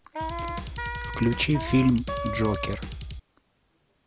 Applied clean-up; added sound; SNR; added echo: none; Wind instrument, woodwind instrument + Drum kit; 4 dB; none.